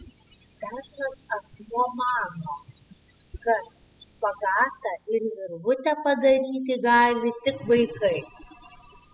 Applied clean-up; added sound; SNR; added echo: classical method spectral subtraction.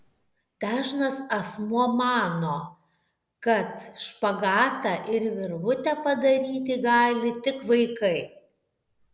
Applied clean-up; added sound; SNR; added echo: none; none; none; none.